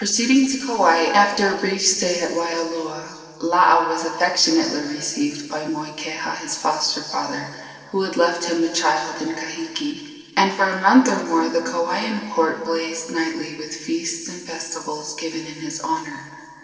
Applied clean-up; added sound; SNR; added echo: neural separator model SepFormer DNS4.